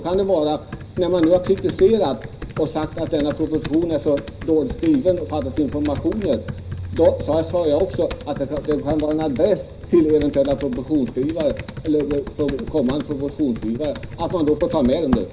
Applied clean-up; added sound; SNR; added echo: none; Computer keyboard; 12 dB; reverberation time 0.5 s.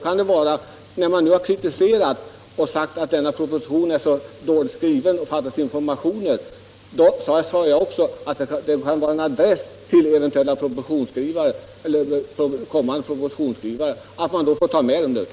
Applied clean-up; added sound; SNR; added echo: none; none; none; none.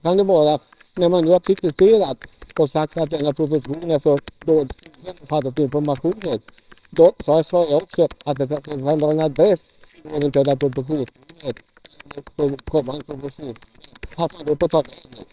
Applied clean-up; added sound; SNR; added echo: neural separator model SepFormer WHAMR!.